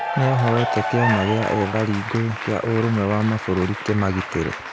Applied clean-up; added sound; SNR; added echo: none; Applause / Cheering; 6 dB; none.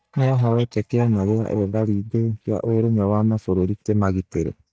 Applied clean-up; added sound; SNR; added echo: neural mask model DeepFilterNet 3.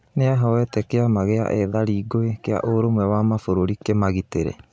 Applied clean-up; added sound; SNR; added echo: none; none; none; none.